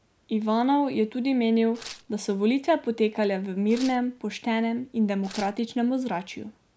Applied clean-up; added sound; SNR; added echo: none; Tearing; 18 dB; none.